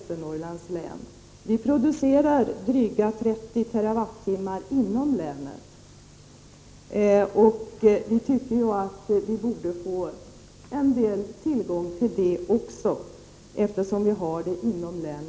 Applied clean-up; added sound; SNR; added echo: none; none; none; none.